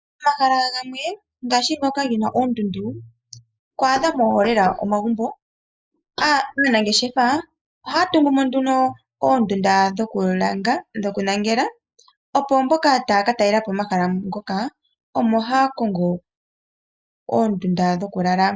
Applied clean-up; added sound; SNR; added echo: neural mask model Resemble Enhance denoiser.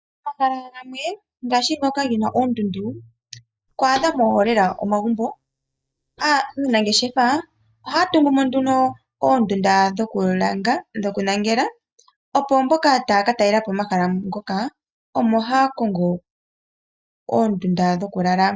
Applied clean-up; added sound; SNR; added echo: neural mask model DeepFilterNet 3.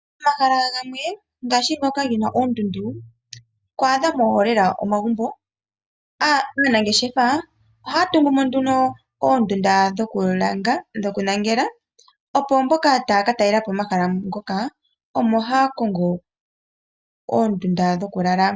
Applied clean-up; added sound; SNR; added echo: none; none; none; none.